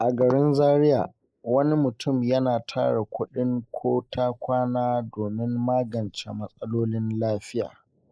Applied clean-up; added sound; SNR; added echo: neural mask model Resemble Enhance denoiser.